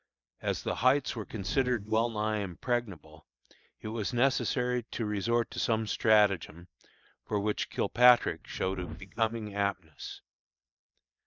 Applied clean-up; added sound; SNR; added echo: neural mask model DeepFilterNet 3.